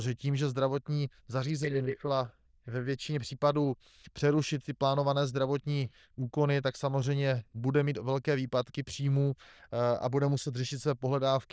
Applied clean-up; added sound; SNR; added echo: neural diffusion model UNIVERSE++.